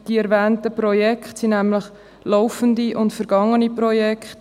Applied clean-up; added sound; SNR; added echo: none; none; none; none.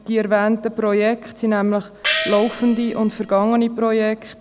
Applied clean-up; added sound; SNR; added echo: none; Gong; 6 dB; none.